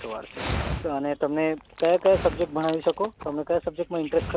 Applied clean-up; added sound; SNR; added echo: none; Dog; 10 dB; none.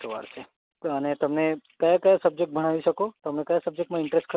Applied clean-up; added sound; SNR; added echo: none; none; none; none.